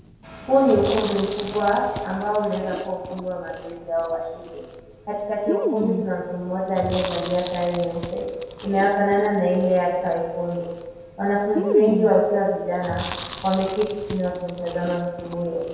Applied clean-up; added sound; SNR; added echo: none; Chewing, mastication; 10 dB; reverberation time 1.0 s.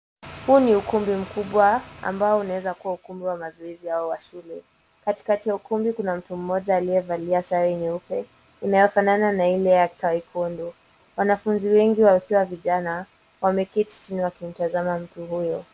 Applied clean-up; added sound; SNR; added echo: none; none; none; none.